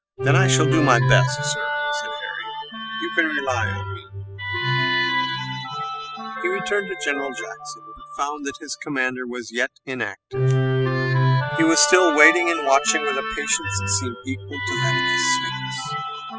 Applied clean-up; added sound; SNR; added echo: classical method spectral subtraction.